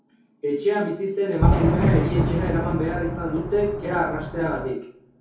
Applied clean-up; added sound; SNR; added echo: none; Fireworks; -2 dB; reverberation time 0.6 s.